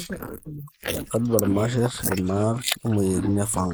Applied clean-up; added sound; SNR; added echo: neural mask model Resemble Enhance denoiser.